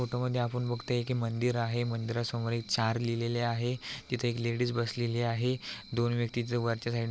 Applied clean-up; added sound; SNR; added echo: none; none; none; none.